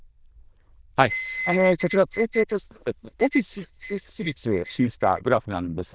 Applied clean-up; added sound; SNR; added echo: neural diffusion model UNIVERSE++.